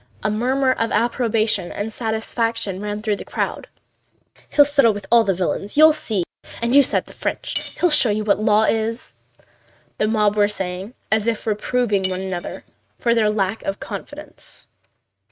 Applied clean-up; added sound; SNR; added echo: neural mask model RNNoise.